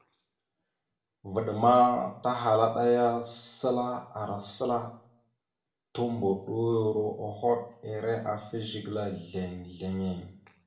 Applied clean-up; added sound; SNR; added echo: none; none; none; reverberation time 0.5 s.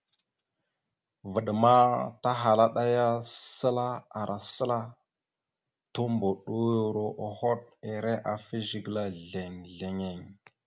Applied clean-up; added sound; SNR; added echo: none; none; none; none.